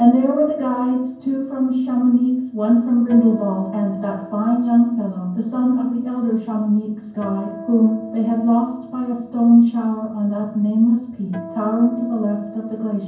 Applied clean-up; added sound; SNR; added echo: none; Acoustic guitar; 19 dB; reverberation time 0.9 s.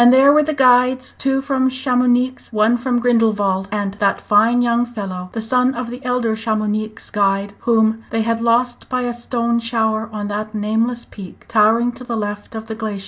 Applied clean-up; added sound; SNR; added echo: none; none; none; none.